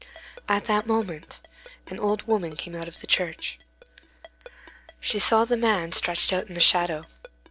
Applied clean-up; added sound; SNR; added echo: neural separator model SepFormer DNS4.